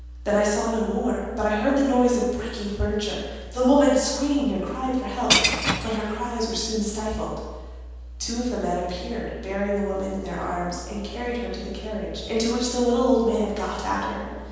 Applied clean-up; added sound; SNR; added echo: none; Shatter / Crushing; 2 dB; reverberation time 1.2 s.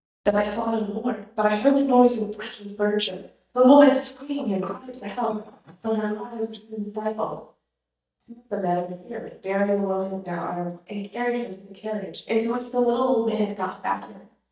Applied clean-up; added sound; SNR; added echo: neural mask model DeepFilterNet 3.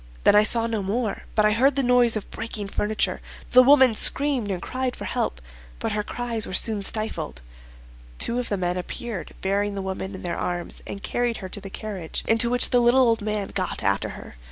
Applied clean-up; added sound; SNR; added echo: none; none; none; none.